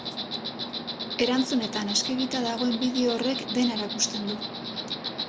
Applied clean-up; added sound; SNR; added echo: none; Insect; 5 dB; none.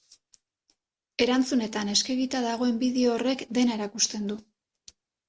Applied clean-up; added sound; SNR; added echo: none; none; none; none.